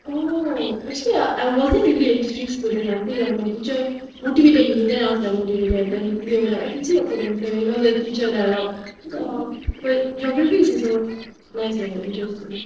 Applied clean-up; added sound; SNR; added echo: neural separator model SepFormer DNS4.